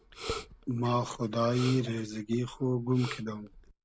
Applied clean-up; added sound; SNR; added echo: none; Respiratory sounds; 13 dB; none.